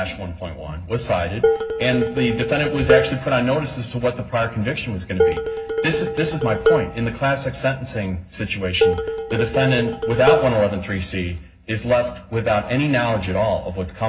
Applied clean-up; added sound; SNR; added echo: none; Dishes, pots, and pans; 1 dB; reverberation time 0.4 s.